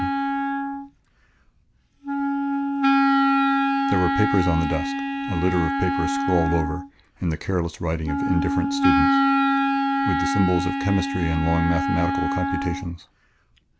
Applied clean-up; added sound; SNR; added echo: none; Wind instrument, woodwind instrument; -3 dB; none.